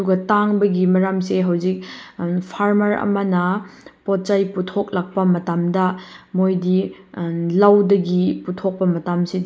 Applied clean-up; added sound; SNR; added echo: none; none; none; none.